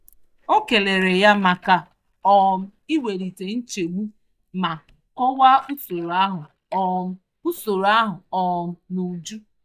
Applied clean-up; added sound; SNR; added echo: neural mask model DeepFilterNet 3.